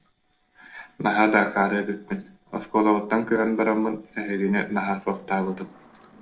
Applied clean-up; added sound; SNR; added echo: neural separator model SepFormer DNS4.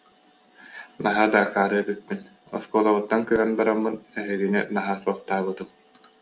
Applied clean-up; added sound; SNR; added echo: none; none; none; none.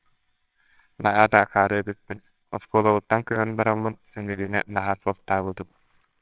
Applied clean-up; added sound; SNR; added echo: neural separator model SepFormer WHAMR!.